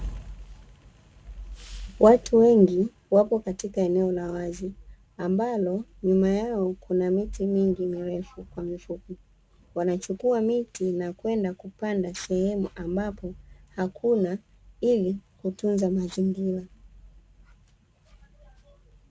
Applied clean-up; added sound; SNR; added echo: none; none; none; none.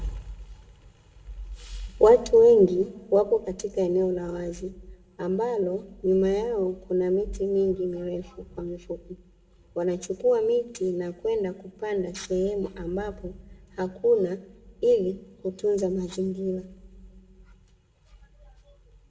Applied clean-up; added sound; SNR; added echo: none; none; none; reverberation time 0.6 s.